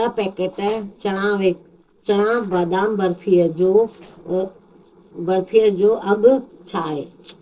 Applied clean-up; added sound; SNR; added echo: neural separator model SepFormer DNS4.